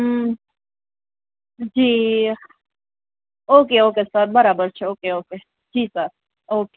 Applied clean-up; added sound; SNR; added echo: none; none; none; none.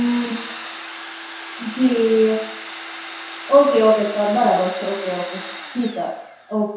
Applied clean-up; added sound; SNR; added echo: none; Domestic sounds, home sounds; 10 dB; reverberation time 0.7 s.